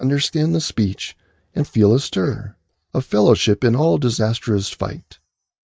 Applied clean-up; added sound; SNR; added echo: neural mask model DeepFilterNet 3.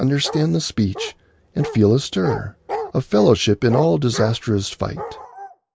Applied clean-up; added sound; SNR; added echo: none; Bark; 12 dB; none.